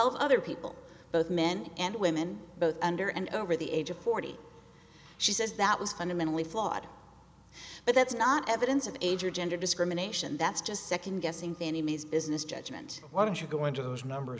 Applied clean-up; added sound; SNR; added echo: none; none; none; none.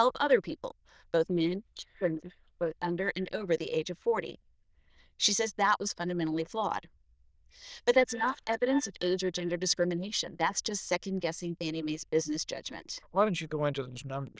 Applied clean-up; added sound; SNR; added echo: neural diffusion model UNIVERSE++.